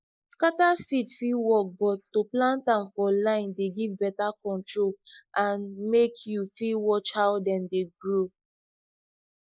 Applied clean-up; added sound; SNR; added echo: neural mask model Resemble Enhance denoiser.